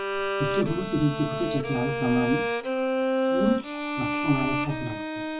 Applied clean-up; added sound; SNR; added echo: none; Bowed string instrument; -1 dB; reverberation time 0.2 s.